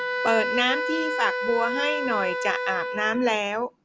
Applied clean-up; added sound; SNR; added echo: none; Wind instrument, woodwind instrument; 2 dB; none.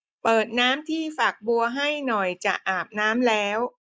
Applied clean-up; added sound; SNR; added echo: neural mask model Resemble Enhance denoiser.